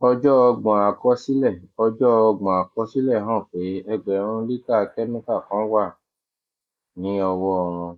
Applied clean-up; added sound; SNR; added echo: neural mask model Resemble Enhance denoiser.